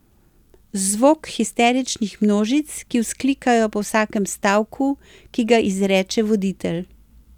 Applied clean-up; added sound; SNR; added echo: none; none; none; none.